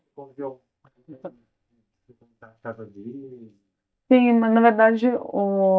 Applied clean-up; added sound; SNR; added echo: neural mask model DeepFilterNet 3.